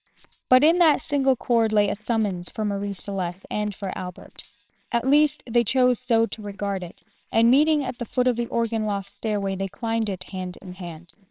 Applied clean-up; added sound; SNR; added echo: neural separator model SepFormer WHAMR!.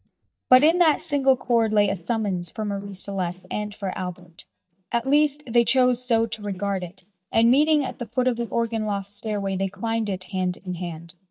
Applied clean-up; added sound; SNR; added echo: neural mask model DeepFilterNet 3.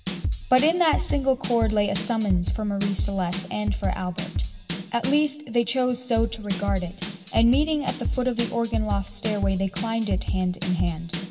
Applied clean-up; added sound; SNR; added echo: none; Drum / Drum kit; 4 dB; reverberation time 0.8 s.